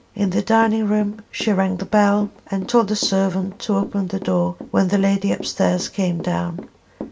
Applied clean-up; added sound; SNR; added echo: none; Walk, footsteps / Run; 18 dB; reverberation time 0.2 s.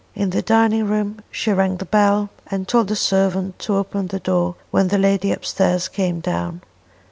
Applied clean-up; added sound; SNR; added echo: none; none; none; none.